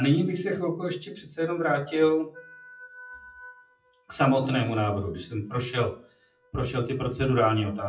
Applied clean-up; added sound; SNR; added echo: classical method WPE with log-MMSE.